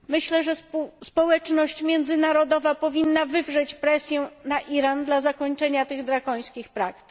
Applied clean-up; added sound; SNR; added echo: none; none; none; none.